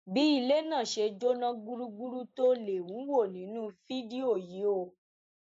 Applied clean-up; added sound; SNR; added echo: neural mask model Resemble Enhance denoiser.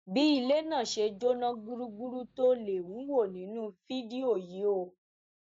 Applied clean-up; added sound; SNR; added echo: neural mask model DeepFilterNet 3.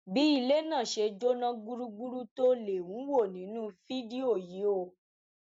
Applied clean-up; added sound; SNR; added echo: none; none; none; none.